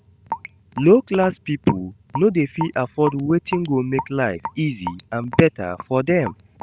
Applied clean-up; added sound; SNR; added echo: none; Raindrop / Drip; 14 dB; none.